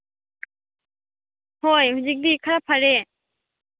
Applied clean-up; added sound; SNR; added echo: none; none; none; none.